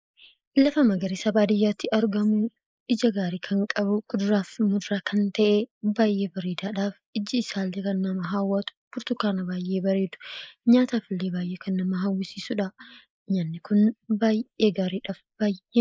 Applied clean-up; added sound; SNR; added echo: neural mask model Resemble Enhance denoiser.